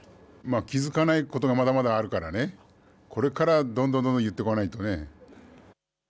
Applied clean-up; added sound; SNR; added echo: none; none; none; none.